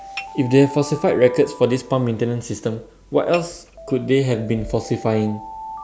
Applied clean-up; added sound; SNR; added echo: none; Alarm + Dishes, pots, and pans / Chink, clink; 17 dB; none.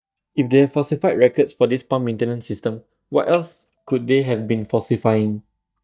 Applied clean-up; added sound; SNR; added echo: neural mask model DeepFilterNet 3.